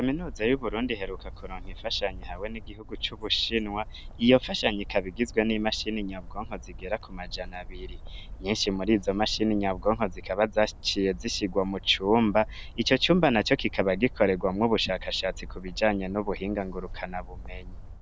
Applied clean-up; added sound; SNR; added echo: none; Bird; 12 dB; none.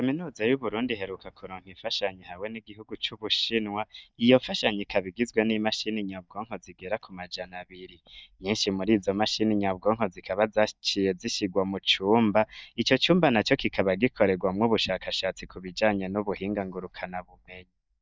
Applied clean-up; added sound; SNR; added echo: neural mask model DeepFilterNet 3.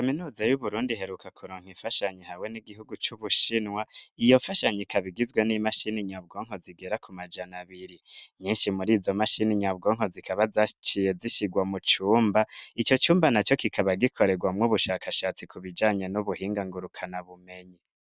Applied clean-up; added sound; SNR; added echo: none; none; none; none.